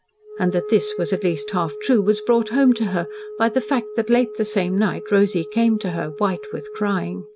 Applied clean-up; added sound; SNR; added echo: none; Wind instrument, woodwind instrument; 12 dB; none.